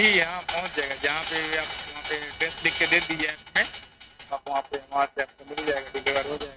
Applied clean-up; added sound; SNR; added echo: neural mask model RNNoise.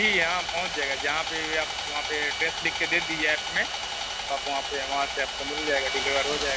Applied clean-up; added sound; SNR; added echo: none; Sawing; 2 dB; none.